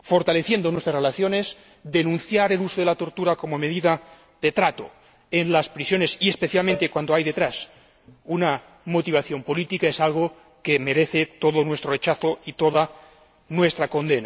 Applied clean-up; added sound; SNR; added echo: none; Cowbell; 15 dB; none.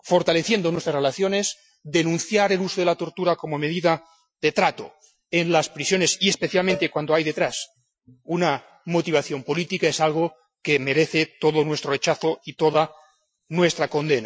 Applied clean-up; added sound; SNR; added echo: classical method Wiener filter.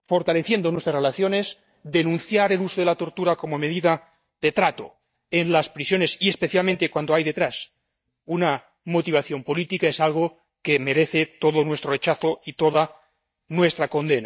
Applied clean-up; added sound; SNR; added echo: neural mask model DeepFilterNet 3.